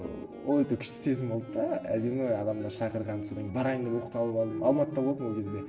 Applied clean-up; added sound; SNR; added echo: none; Wind instrument, woodwind instrument; 18 dB; reverberation time 1.7 s.